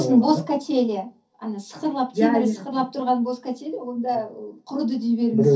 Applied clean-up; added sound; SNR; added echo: none; none; none; reverberation time 0.3 s.